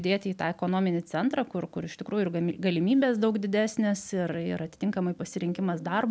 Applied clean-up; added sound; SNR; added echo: none; none; none; none.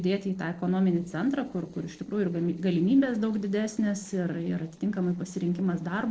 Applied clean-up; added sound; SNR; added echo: neural separator model SepFormer DNS4.